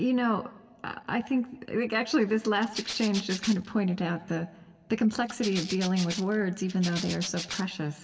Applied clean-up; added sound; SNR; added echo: none; Rattle (instrument); 11 dB; reverberation time 1.6 s.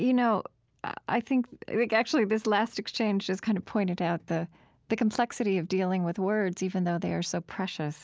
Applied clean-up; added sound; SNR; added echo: none; none; none; none.